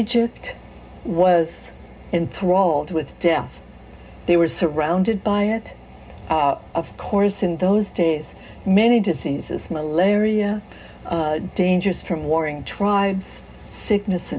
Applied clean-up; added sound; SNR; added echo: none; none; none; reverberation time 0.2 s.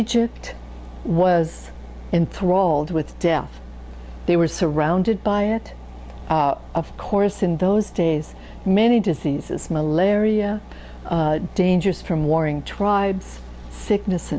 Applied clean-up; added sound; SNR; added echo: none; none; none; none.